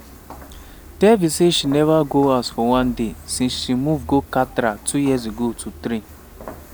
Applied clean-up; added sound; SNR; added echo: none; Walk, footsteps; 18 dB; none.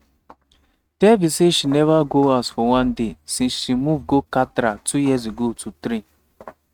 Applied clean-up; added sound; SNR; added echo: neural mask model RNNoise.